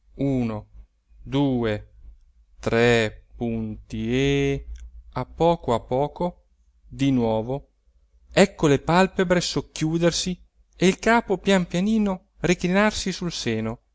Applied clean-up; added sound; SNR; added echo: none; none; none; none.